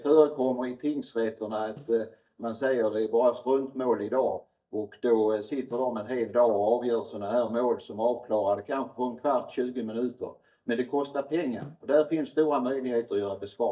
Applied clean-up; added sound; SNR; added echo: neural mask model DeepFilterNet 3.